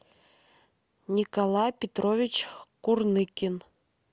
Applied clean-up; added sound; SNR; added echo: none; none; none; none.